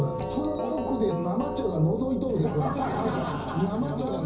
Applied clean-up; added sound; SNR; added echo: none; Doorbell; 7 dB; reverberation time 0.5 s.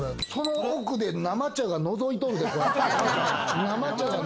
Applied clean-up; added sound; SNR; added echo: none; none; none; none.